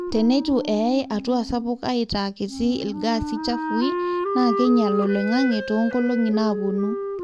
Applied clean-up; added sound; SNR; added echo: none; Wind instrument, woodwind instrument; 6 dB; none.